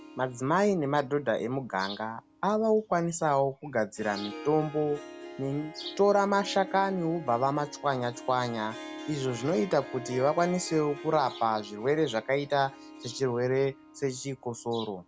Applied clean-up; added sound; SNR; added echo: none; Harp; 17 dB; none.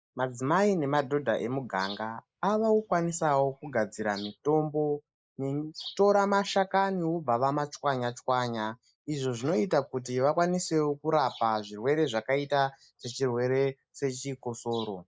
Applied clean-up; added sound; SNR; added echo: neural mask model Resemble Enhance denoiser.